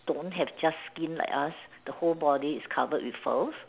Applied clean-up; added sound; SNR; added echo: none; none; none; none.